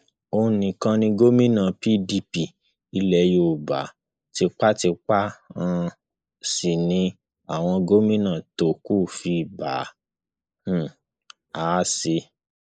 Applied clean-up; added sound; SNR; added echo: neural mask model Resemble Enhance denoiser.